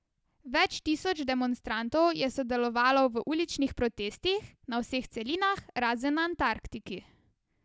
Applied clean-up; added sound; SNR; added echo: none; none; none; none.